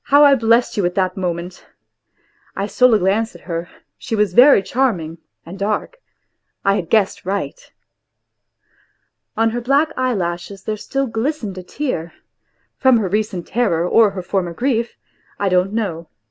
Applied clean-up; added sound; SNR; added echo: none; none; none; none.